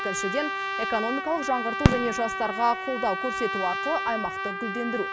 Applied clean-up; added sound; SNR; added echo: none; Trumpet + Fireworks; 0 dB; none.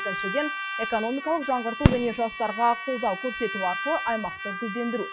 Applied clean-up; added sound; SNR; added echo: classical method log-MMSE.